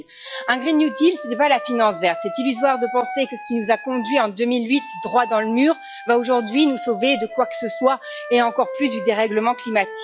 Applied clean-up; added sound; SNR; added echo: classical method log-MMSE.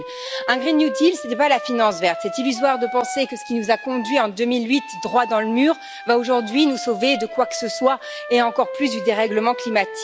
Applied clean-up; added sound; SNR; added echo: none; Wind instrument, woodwind instrument; 11 dB; none.